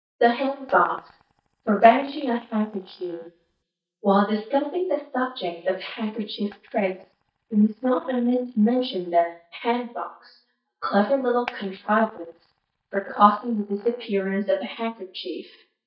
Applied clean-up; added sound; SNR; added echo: neural mask model DeepFilterNet 3.